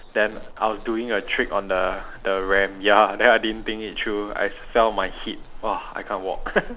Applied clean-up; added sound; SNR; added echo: none; Bird vocalization, bird call, bird song; 14 dB; none.